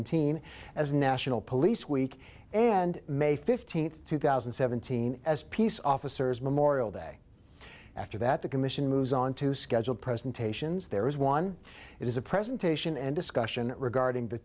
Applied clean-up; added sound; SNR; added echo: none; none; none; none.